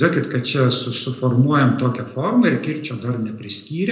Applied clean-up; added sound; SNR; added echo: none; none; none; reverberation time 0.7 s.